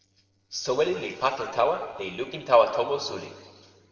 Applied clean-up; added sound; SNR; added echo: neural separator model SepFormer DNS4.